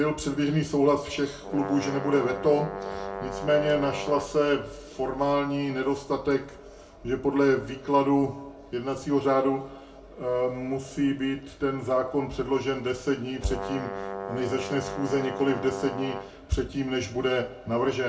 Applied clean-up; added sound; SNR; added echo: none; Brass instrument; 9 dB; reverberation time 0.3 s.